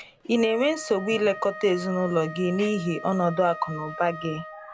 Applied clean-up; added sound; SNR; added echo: none; Wind instrument, woodwind instrument; 14 dB; none.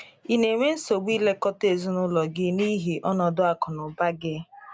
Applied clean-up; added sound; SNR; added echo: none; none; none; none.